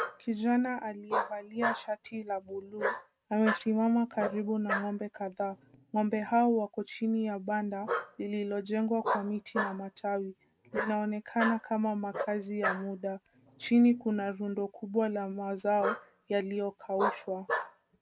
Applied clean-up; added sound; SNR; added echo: neural mask model RNNoise.